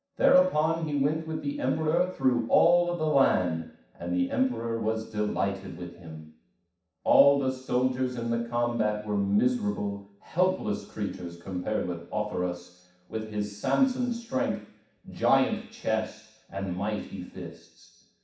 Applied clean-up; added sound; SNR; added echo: none; none; none; reverberation time 0.7 s.